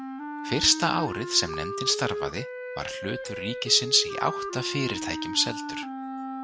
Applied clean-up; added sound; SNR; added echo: none; Wind instrument, woodwind instrument; 5 dB; none.